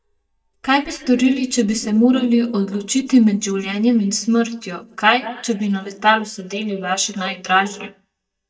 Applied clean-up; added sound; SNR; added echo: neural mask model DeepFilterNet 3.